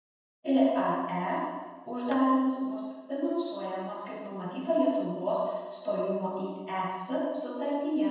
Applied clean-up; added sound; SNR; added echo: none; Tap / Hammer; 18 dB; reverberation time 1.2 s.